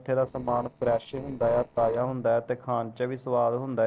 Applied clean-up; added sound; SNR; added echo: neural separator model SepFormer DNS4.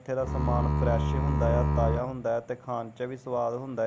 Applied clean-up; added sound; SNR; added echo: none; Bowed string instrument; -4 dB; none.